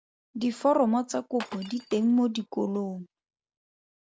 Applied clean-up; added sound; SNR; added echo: none; Glass; 19 dB; none.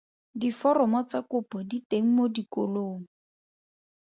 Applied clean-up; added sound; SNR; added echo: none; none; none; none.